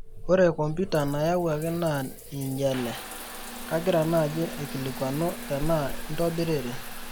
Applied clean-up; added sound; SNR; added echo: none; Trickle, dribble / Bathtub (filling or washing) / Water tap, faucet; 9 dB; none.